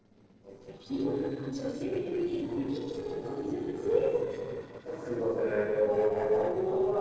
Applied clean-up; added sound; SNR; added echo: neural separator model SepFormer DNS4.